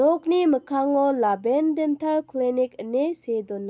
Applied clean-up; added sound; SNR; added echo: none; none; none; none.